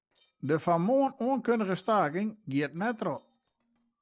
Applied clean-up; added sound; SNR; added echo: neural separator model SepFormer DNS4.